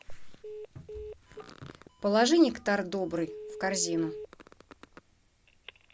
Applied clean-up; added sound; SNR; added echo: none; Telephone; 15 dB; none.